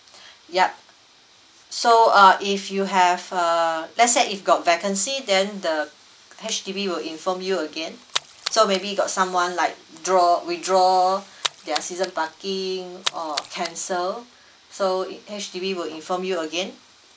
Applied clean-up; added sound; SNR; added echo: none; Splash, splatter; 10 dB; none.